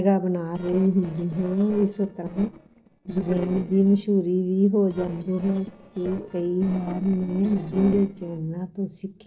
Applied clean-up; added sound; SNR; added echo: neural separator model SepFormer DNS4.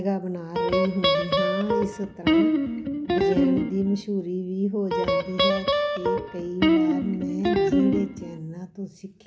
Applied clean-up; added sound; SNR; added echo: none; Guitar; -4 dB; none.